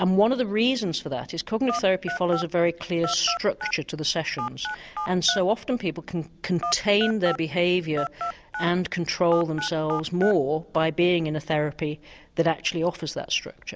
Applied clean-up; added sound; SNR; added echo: none; Telephone; 9 dB; none.